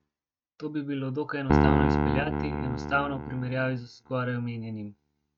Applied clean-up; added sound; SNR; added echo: neural mask model RNNoise.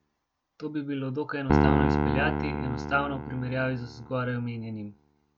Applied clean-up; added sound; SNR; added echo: none; Piano; -2 dB; none.